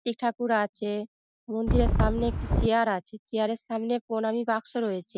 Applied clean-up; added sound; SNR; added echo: none; Wind; -4 dB; none.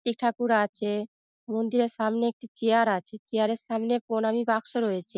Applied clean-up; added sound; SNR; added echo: none; none; none; none.